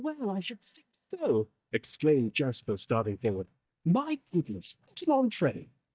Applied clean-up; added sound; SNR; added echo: neural mask model DeepFilterNet 3.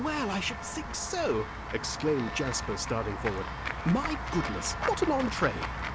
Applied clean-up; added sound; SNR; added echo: none; Walk, footsteps / Run / Bell; 4 dB; none.